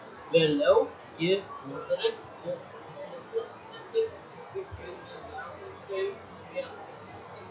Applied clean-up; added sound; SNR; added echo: classical method log-MMSE.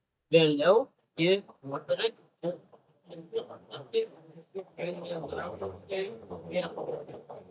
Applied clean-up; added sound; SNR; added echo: neural mask model DeepFilterNet 3.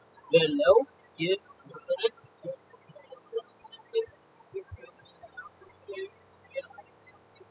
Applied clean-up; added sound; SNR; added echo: classical method spectral subtraction.